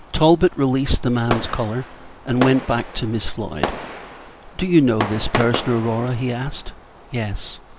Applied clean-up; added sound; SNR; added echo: none; Fireworks; 9 dB; none.